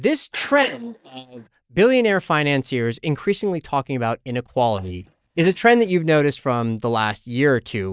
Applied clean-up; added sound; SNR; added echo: neural mask model DeepFilterNet 3.